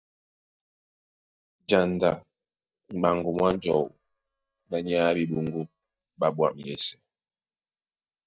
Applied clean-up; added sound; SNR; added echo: neural mask model DeepFilterNet 3.